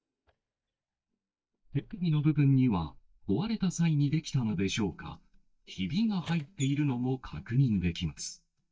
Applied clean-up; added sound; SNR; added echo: neural mask model DeepFilterNet 3.